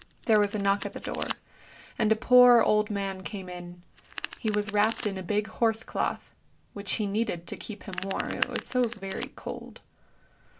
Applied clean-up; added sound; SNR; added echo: none; Domestic sounds, home sounds; 15 dB; none.